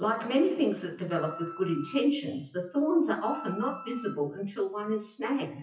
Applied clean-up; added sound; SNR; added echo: classical method WPE with log-MMSE.